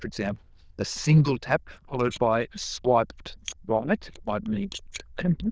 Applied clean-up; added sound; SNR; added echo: neural diffusion model UNIVERSE++.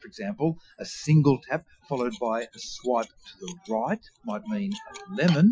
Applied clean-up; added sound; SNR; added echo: classical method Wiener filter.